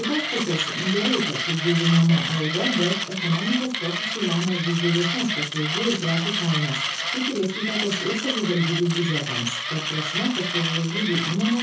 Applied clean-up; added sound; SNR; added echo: none; Mechanisms; 3 dB; reverberation time 0.5 s.